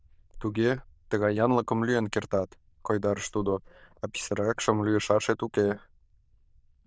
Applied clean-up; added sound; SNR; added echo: neural diffusion model UNIVERSE++.